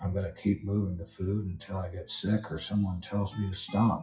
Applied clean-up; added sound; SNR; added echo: classical method WPE with log-MMSE.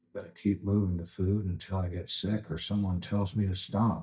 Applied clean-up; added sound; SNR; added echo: neural mask model DeepFilterNet 3.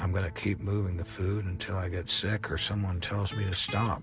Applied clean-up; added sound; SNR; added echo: none; none; none; none.